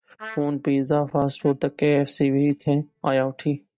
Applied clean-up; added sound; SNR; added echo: neural mask model DeepFilterNet 3.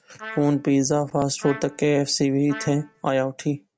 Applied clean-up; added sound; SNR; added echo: none; Trumpet; 18 dB; none.